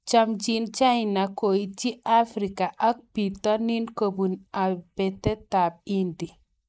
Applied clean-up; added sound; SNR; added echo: neural mask model Resemble Enhance denoiser.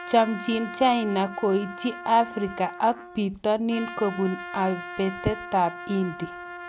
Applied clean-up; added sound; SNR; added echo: none; Trumpet; 13 dB; none.